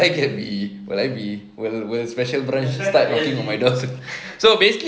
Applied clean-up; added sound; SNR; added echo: none; none; none; none.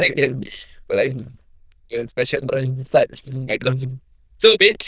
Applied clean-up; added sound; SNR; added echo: neural diffusion model UNIVERSE++.